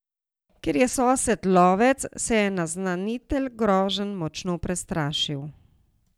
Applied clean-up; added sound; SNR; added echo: none; none; none; none.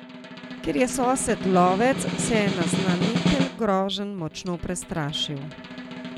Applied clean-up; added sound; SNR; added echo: none; Snare drum; 4 dB; none.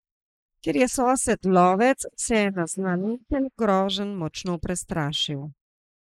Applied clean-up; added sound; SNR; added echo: neural mask model Resemble Enhance denoiser.